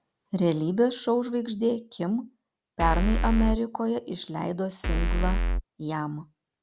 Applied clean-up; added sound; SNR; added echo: none; Bass drum / Keyboard (musical); -4 dB; none.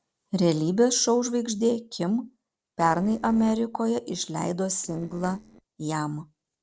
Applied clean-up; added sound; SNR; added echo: neural separator model SepFormer DNS4.